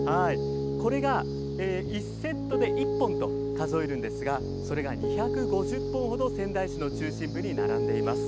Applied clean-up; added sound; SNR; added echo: none; Piano; -2 dB; none.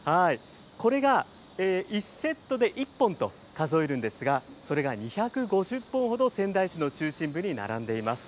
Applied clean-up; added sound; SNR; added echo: none; none; none; none.